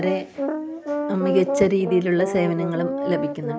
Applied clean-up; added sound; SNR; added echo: none; Brass instrument; 4 dB; none.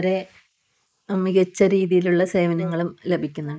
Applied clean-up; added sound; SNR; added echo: neural mask model Resemble Enhance denoiser.